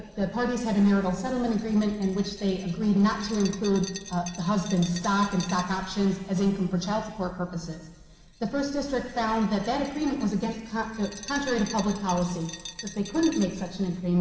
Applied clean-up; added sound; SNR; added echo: none; Glass; 18 dB; reverberation time 1.6 s.